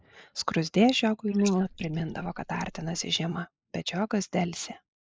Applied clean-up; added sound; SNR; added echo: neural mask model Resemble Enhance denoiser.